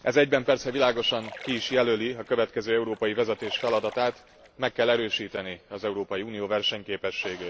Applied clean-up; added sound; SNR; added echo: none; Splash, splatter; 19 dB; none.